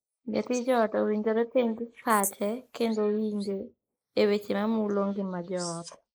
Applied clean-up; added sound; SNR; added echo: neural mask model Resemble Enhance denoiser.